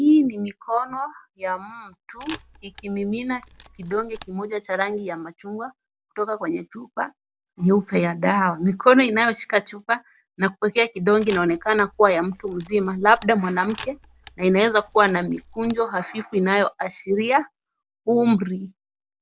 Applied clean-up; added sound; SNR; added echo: none; Camera; 19 dB; none.